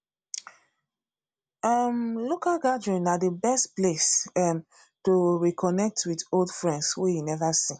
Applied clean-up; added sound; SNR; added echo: none; none; none; none.